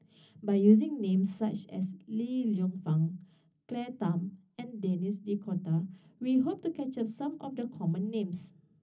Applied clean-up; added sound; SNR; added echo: none; none; none; reverberation time 0.4 s.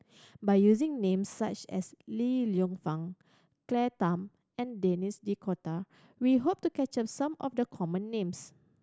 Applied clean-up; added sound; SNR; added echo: none; none; none; none.